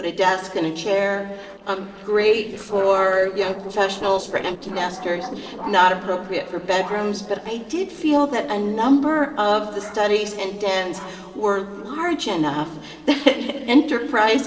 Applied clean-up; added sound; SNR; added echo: neural separator model SepFormer DNS4.